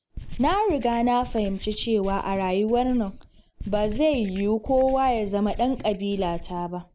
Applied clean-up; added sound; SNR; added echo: none; Writing; 11 dB; none.